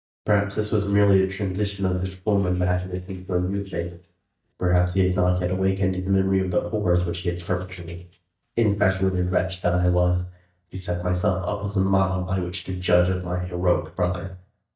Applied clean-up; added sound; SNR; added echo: neural mask model DeepFilterNet 3.